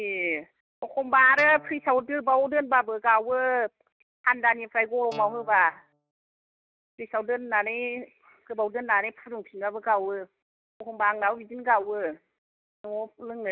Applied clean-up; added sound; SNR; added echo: neural mask model RNNoise.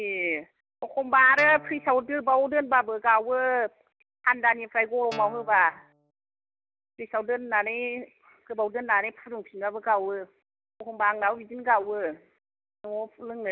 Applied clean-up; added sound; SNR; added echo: none; Guitar; 17 dB; none.